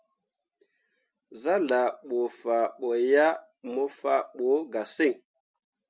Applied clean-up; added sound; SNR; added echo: none; none; none; none.